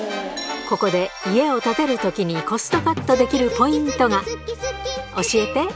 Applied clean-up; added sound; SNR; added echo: none; none; none; none.